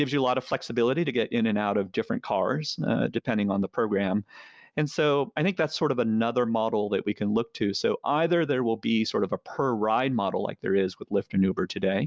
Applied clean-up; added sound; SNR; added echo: none; none; none; none.